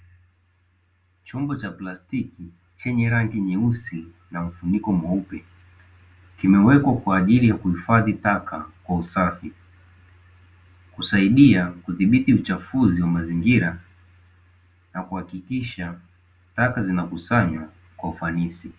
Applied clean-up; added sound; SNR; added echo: none; none; none; none.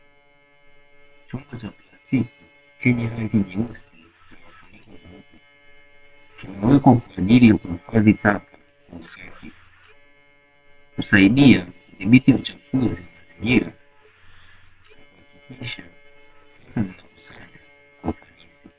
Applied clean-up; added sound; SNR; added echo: neural separator model SepFormer WHAM!.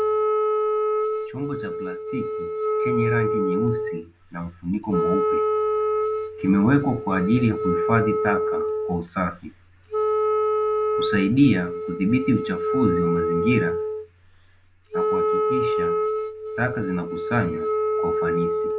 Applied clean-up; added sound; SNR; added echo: none; Wind instrument, woodwind instrument; -1 dB; none.